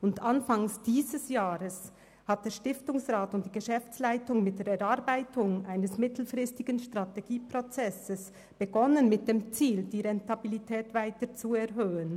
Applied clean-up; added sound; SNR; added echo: none; none; none; none.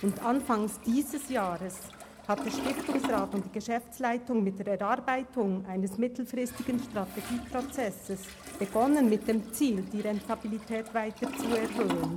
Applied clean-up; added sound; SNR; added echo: none; Toilet flush; 10 dB; none.